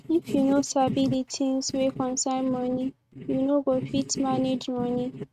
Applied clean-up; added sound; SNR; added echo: neural mask model RNNoise.